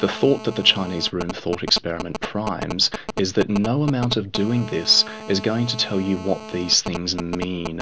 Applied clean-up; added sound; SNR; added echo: none; Telephone; 11 dB; none.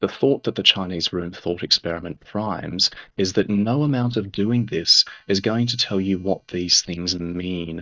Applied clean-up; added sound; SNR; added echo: neural mask model DeepFilterNet 3.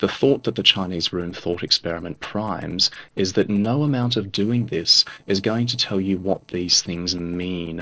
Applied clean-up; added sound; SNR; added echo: neural separator model SepFormer DNS4.